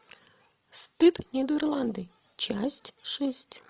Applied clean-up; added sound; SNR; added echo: none; none; none; none.